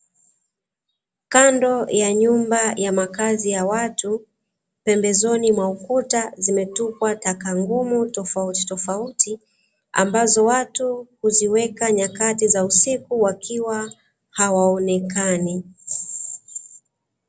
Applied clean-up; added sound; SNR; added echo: none; none; none; none.